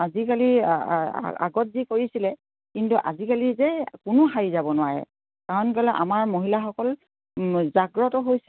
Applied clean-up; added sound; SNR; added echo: none; none; none; none.